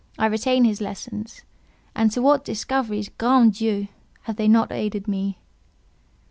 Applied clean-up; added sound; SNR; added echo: none; none; none; none.